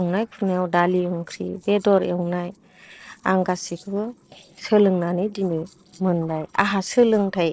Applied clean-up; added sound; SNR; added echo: neural separator model SepFormer DNS4.